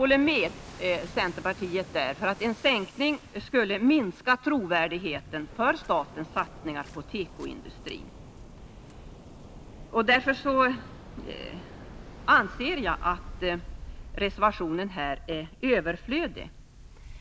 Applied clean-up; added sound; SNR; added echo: none; Waves, surf; 15 dB; none.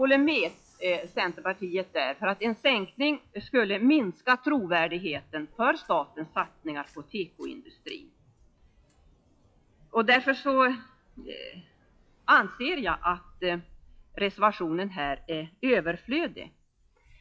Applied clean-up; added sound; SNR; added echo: classical method log-MMSE.